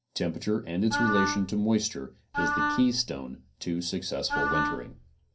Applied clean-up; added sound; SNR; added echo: none; Wind instrument, woodwind instrument; 1 dB; reverberation time 0.3 s.